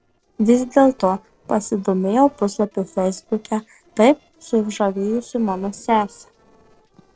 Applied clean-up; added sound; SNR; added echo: neural separator model SepFormer DNS4.